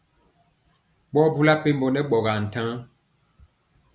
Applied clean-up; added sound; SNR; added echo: none; none; none; none.